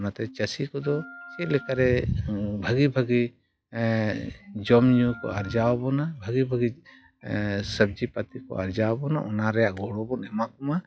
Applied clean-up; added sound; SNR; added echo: classical method log-MMSE.